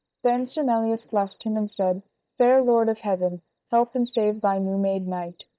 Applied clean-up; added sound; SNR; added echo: neural mask model DeepFilterNet 3.